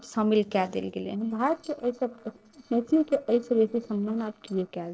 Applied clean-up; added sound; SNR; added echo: neural separator model SepFormer DNS4.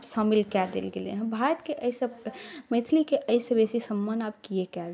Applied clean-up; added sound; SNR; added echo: none; none; none; none.